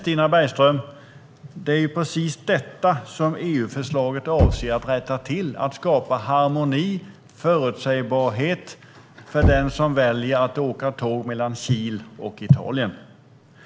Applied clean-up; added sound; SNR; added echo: none; Knock; 9 dB; none.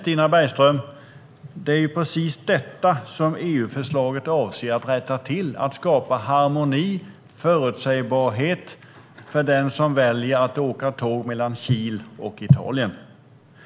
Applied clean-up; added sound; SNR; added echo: none; none; none; none.